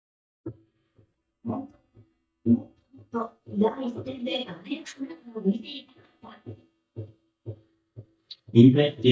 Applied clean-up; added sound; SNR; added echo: neural mask model DeepFilterNet 3.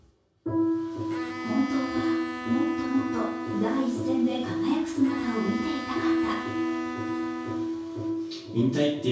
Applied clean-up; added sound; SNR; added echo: none; Bowed string instrument; 11 dB; reverberation time 0.6 s.